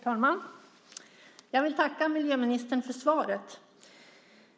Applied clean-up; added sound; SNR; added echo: none; none; none; none.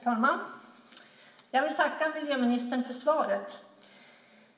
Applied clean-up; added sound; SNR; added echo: none; none; none; reverberation time 1.5 s.